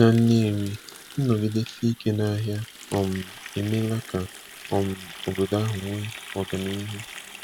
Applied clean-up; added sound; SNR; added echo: none; Water tap, faucet; 16 dB; none.